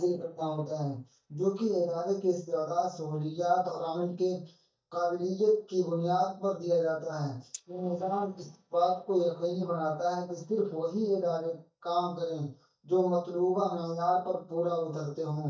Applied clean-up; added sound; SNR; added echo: neural mask model DeepFilterNet 3.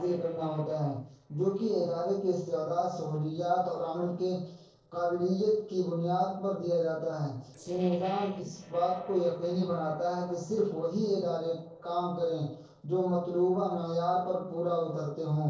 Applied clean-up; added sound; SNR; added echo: neural separator model SepFormer DNS4.